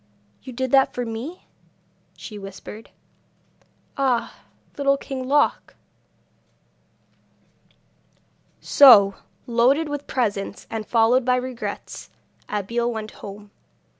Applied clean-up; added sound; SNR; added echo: none; none; none; none.